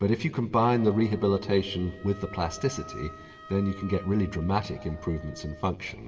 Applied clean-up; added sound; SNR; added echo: none; Wind instrument, woodwind instrument; 20 dB; reverberation time 1.5 s.